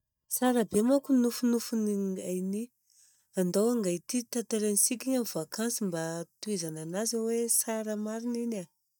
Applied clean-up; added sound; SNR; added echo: neural mask model DeepFilterNet 3.